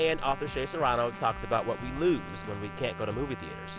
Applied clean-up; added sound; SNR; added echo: none; Chewing, mastication + Trumpet; 12 dB; none.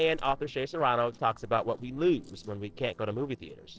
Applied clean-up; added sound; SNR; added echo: neural separator model SepFormer DNS4.